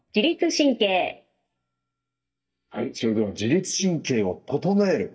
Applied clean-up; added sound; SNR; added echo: neural mask model DeepFilterNet 3.